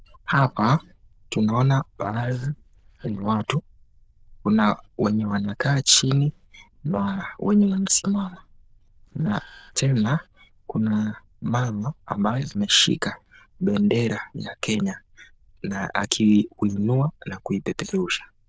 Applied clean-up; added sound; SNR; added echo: neural diffusion model UNIVERSE++.